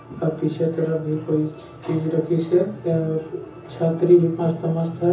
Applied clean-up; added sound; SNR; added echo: none; none; none; reverberation time 0.6 s.